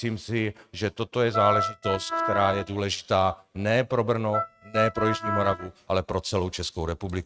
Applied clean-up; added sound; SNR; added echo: neural mask model RNNoise.